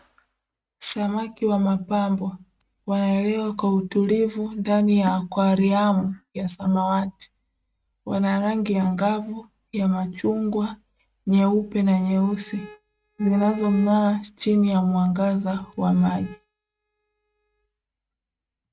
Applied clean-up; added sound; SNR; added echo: neural mask model RNNoise.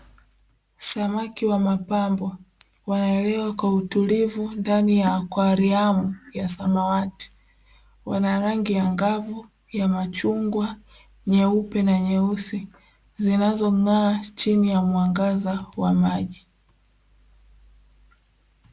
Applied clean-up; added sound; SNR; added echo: none; none; none; none.